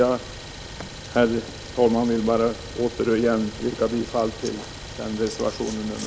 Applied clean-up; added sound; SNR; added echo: none; Idling; 16 dB; none.